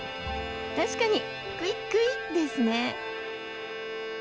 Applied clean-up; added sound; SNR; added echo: none; Bowed string instrument; 7 dB; none.